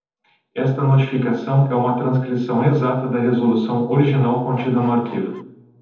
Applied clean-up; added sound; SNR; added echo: neural separator model SepFormer DNS4.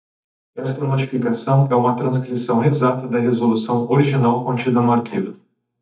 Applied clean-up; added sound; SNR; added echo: neural mask model DeepFilterNet 3.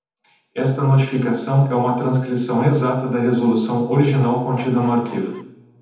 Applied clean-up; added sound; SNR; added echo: none; Bird / Fowl; 19 dB; reverberation time 0.8 s.